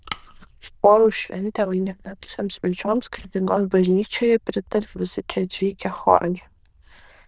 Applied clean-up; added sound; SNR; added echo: neural diffusion model UNIVERSE++.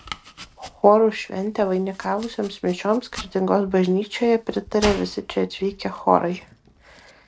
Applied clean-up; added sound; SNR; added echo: none; Domestic sounds, home sounds; 16 dB; none.